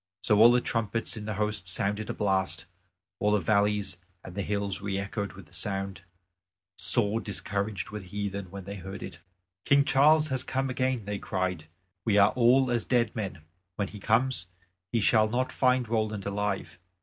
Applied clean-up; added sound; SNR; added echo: none; none; none; none.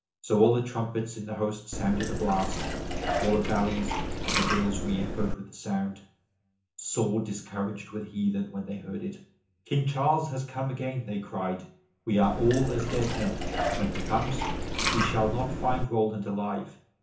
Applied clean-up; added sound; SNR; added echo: none; Liquid; 1 dB; reverberation time 0.7 s.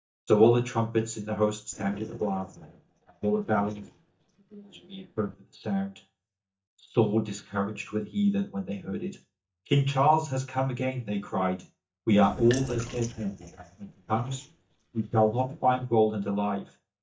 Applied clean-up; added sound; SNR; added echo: neural mask model DeepFilterNet 3.